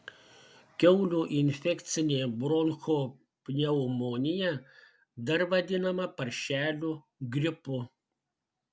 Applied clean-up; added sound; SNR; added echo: none; none; none; none.